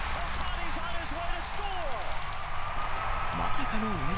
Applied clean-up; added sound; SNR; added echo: none; Bicycle; -4 dB; none.